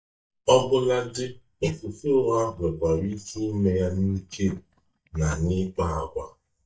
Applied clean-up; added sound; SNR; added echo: neural mask model DeepFilterNet 3.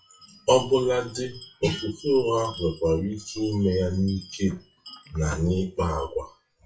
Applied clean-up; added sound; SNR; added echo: classical method WPE with log-MMSE.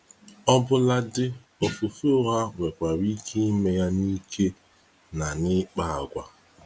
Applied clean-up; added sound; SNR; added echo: none; none; none; none.